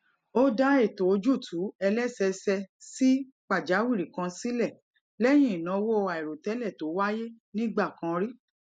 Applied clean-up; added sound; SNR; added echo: none; none; none; none.